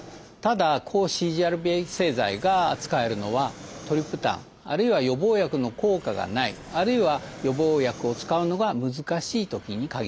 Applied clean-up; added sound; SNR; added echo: none; Fixed-wing aircraft, airplane; 18 dB; none.